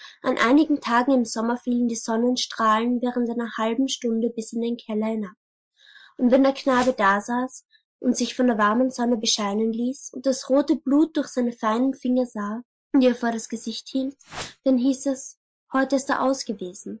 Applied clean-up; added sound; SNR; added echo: classical method Wiener filter.